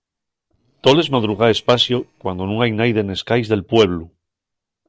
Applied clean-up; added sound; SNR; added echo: neural separator model SepFormer DNS4.